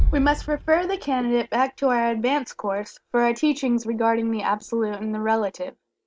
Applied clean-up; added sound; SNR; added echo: none; Bass drum; 8 dB; none.